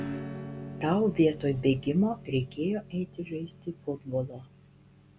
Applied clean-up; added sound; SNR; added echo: none; Acoustic guitar / Strum; 13 dB; none.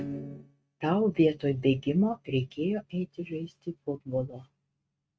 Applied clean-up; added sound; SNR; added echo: neural mask model RNNoise.